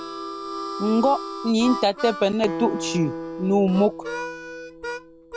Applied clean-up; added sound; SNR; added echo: none; Harmonica + Acoustic guitar; 8 dB; none.